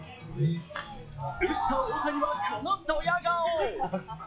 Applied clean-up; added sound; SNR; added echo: classical method log-MMSE.